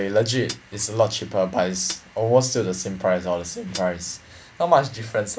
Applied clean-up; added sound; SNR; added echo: none; Hi-hat; 18 dB; none.